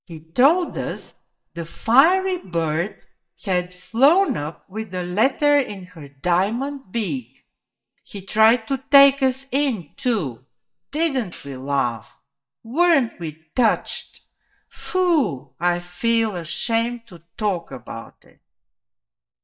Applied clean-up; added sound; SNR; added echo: neural mask model DeepFilterNet 3.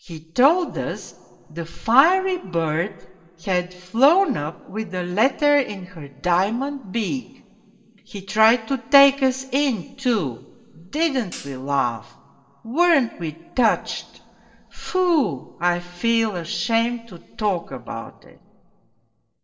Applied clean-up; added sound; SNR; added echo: neural separator model SepFormer DNS4.